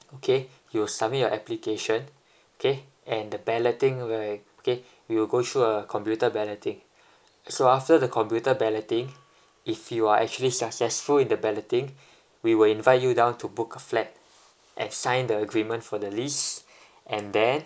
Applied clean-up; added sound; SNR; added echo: none; none; none; none.